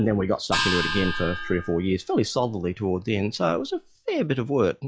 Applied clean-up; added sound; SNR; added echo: classical method log-MMSE.